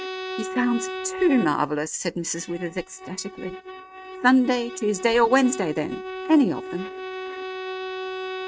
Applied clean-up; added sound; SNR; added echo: neural mask model RNNoise.